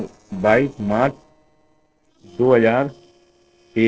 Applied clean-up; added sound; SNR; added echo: neural separator model SepFormer DNS4.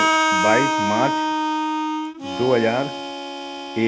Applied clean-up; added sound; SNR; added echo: none; Harmonica; -2 dB; none.